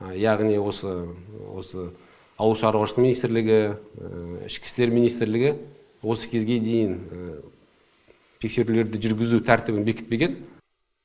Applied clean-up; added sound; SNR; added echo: neural mask model Resemble Enhance denoiser.